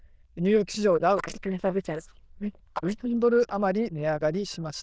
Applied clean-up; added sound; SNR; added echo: neural diffusion model UNIVERSE++.